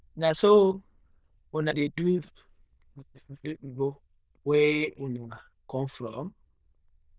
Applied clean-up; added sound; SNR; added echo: neural diffusion model UNIVERSE++.